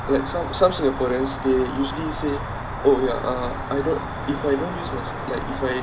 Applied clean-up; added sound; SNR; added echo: none; Cricket; 6 dB; none.